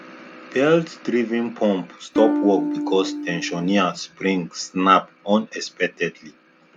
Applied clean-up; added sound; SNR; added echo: none; Electric guitar / Strum; 2 dB; none.